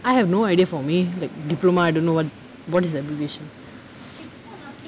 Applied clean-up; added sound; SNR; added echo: none; none; none; none.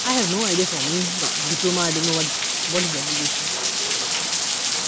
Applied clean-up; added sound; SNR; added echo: none; Rain; -4 dB; none.